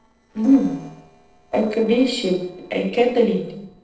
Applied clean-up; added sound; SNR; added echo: neural separator model SepFormer DNS4.